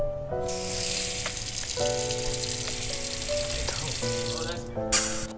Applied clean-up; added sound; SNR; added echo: none; Sink (filling or washing) / Water + Camera; -2 dB; none.